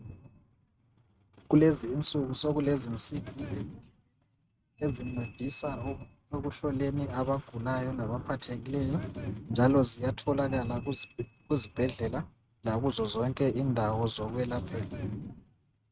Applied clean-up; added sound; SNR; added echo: neural mask model RNNoise.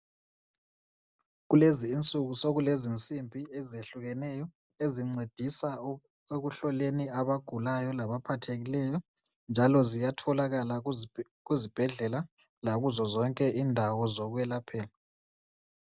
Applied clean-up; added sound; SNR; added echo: none; none; none; none.